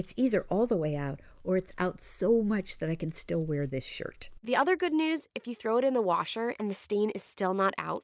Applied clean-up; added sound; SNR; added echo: none; none; none; none.